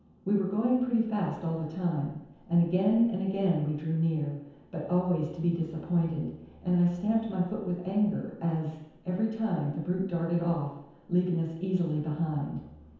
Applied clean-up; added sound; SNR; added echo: none; none; none; reverberation time 0.9 s.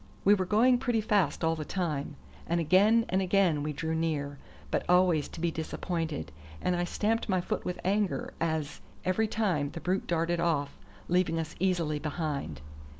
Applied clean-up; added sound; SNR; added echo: none; none; none; none.